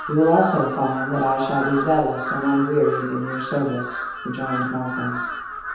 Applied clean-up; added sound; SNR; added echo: none; Crow; 7 dB; reverberation time 1.0 s.